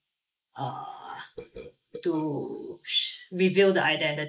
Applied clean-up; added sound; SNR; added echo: neural mask model Resemble Enhance denoiser.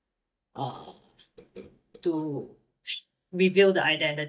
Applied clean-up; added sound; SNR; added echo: neural mask model DeepFilterNet 3.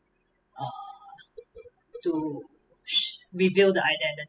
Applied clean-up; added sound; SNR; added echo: classical method spectral subtraction.